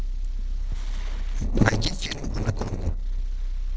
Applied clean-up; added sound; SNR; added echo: neural separator model SepFormer DNS4.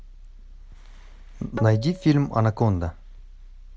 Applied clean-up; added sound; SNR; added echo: none; Tabla; 14 dB; none.